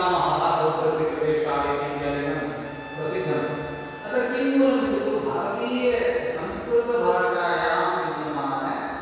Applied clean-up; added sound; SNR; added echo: none; Trumpet; 18 dB; reverberation time 2.2 s.